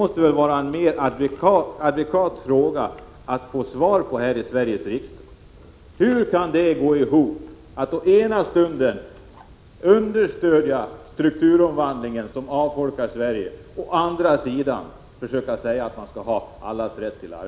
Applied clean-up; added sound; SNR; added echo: none; none; none; none.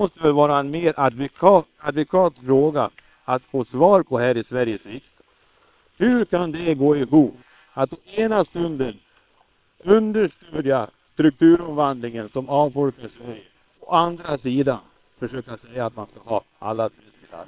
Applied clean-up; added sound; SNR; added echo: neural separator model SepFormer WHAM!.